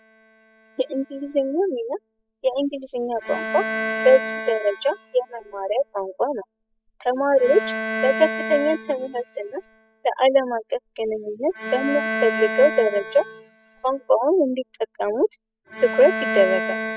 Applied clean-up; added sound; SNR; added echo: classical method spectral subtraction.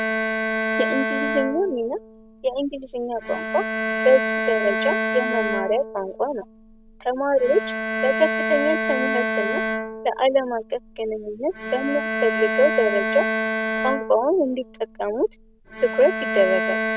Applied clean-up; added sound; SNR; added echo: none; Bowed string instrument; 3 dB; none.